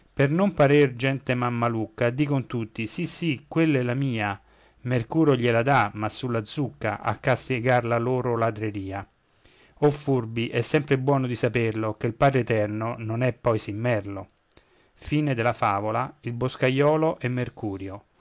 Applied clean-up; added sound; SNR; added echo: none; none; none; none.